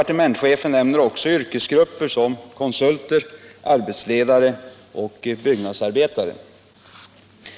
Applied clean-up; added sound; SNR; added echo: none; none; none; none.